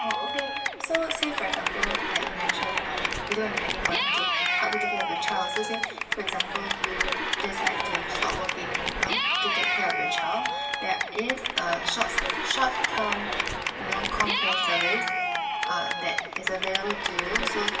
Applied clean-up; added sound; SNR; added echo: none; Cheering / Clapping; -5 dB; reverberation time 2.2 s.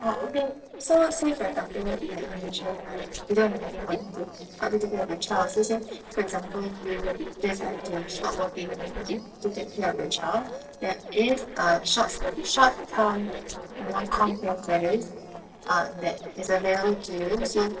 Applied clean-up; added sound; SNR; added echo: neural separator model SepFormer DNS4.